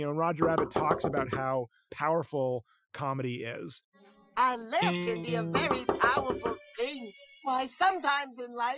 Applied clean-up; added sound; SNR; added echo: classical method Wiener filter.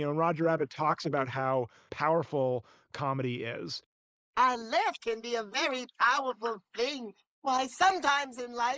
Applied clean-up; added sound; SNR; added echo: neural mask model Resemble Enhance denoiser.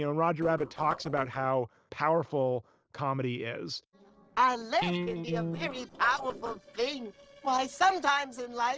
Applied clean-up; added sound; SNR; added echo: neural separator model SepFormer DNS4.